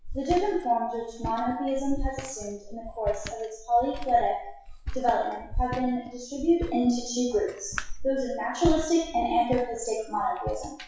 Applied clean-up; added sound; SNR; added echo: classical method WPE with log-MMSE.